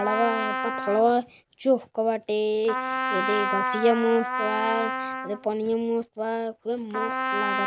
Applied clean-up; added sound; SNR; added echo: none; Trumpet; 4 dB; none.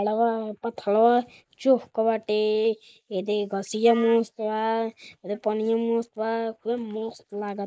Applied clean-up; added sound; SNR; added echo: neural mask model Resemble Enhance denoiser.